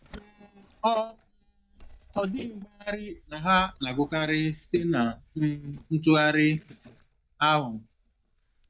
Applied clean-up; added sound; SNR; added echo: neural mask model DeepFilterNet 3.